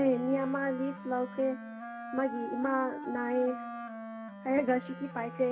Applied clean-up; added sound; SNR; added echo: none; Wind instrument, woodwind instrument; 10 dB; reverberation time 1.4 s.